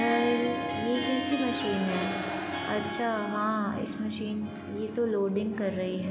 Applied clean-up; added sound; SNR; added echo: none; Harp; 6 dB; none.